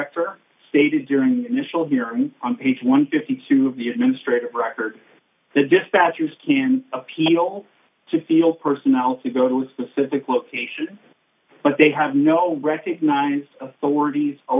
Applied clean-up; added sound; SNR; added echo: none; none; none; none.